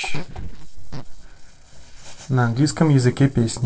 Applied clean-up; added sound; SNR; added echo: neural separator model SepFormer DNS4.